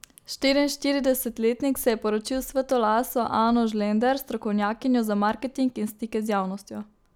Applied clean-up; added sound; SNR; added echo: none; none; none; none.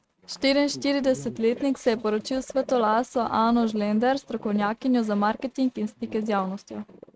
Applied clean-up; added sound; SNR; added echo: neural mask model RNNoise.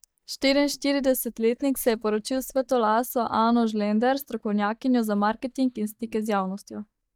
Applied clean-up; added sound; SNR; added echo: neural mask model DeepFilterNet 3.